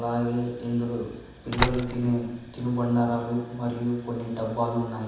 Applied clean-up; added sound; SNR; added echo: none; Slam; 4 dB; reverberation time 1.1 s.